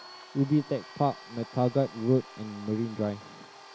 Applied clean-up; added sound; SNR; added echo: none; Domestic sounds, home sounds; 18 dB; none.